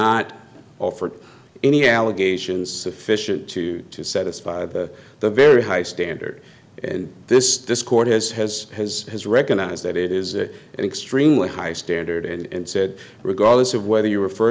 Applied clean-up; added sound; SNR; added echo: none; none; none; none.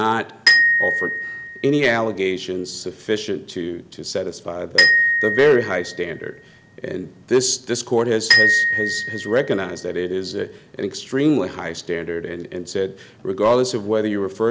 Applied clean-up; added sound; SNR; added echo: none; Glockenspiel; 0 dB; none.